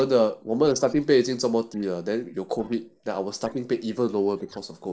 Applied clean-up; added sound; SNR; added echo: neural separator model SepFormer DNS4.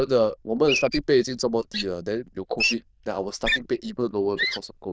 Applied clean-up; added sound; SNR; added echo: neural diffusion model UNIVERSE++.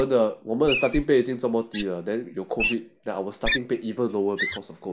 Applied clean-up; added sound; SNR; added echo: none; Wild animals; 7 dB; none.